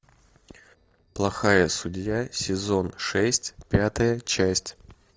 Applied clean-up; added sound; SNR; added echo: neural separator model SepFormer DNS4.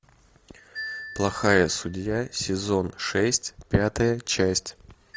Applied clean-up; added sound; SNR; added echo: none; Marimba, xylophone; 18 dB; none.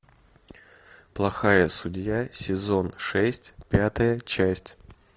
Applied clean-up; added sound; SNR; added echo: none; none; none; none.